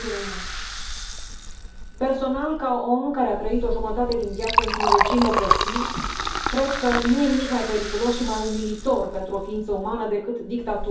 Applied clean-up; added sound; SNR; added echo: none; Liquid; 2 dB; reverberation time 0.6 s.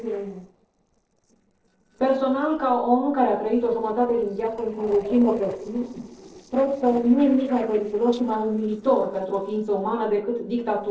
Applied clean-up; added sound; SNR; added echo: neural separator model SepFormer DNS4.